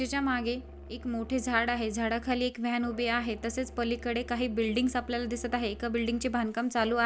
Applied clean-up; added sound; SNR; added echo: none; Musical instrument; 15 dB; none.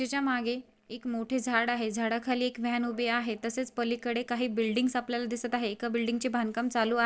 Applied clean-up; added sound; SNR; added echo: neural separator model SepFormer DNS4.